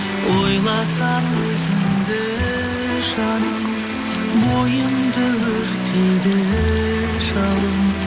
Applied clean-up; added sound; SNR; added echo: none; Stream; 13 dB; none.